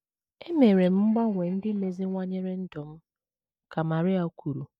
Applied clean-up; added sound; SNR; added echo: neural mask model DeepFilterNet 3.